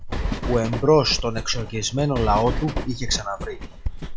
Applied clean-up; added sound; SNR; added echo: none; Train + Writing; 4 dB; none.